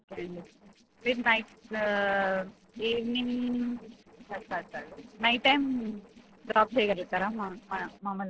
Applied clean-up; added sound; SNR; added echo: neural separator model SepFormer DNS4.